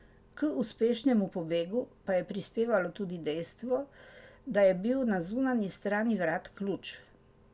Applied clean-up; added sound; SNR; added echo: none; none; none; none.